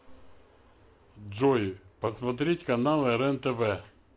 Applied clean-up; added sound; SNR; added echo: none; none; none; none.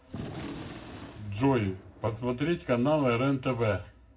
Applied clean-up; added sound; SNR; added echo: none; Gunshot, gunfire; 14 dB; reverberation time 0.4 s.